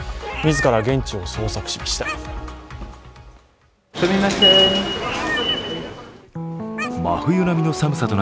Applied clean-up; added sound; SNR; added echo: none; Meow; 12 dB; none.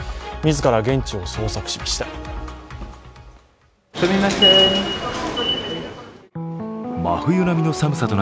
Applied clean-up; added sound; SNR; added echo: none; none; none; none.